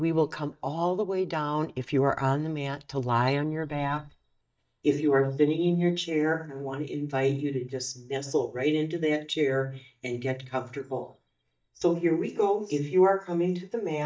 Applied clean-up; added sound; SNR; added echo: neural mask model DeepFilterNet 3.